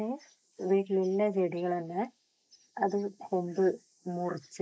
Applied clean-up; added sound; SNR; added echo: neural mask model Resemble Enhance denoiser.